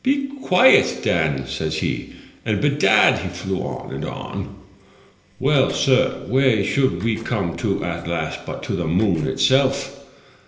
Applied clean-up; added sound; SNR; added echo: neural separator model SepFormer DNS4.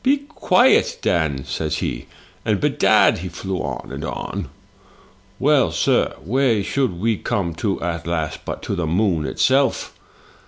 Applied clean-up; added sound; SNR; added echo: none; none; none; none.